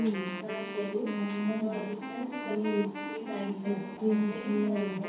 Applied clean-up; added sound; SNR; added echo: none; Wind instrument, woodwind instrument; 9 dB; reverberation time 0.4 s.